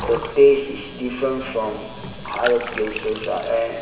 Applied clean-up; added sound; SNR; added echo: none; Bathtub (filling or washing) / Water; 13 dB; reverberation time 2.1 s.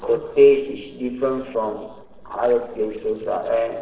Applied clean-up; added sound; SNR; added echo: neural separator model SepFormer DNS4.